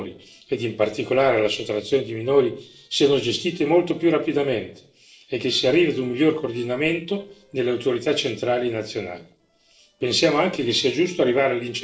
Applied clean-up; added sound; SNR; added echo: neural separator model SepFormer DNS4.